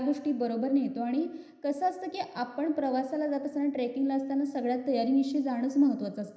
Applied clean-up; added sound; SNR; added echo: none; none; none; reverberation time 0.9 s.